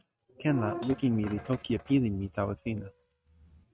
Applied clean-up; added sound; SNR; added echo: neural mask model RNNoise.